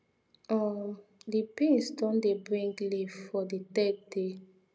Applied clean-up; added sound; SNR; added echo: none; none; none; none.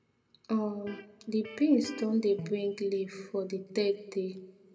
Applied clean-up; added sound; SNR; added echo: none; Electric guitar; 15 dB; reverberation time 0.8 s.